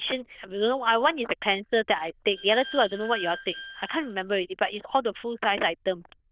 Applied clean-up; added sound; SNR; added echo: neural diffusion model UNIVERSE++.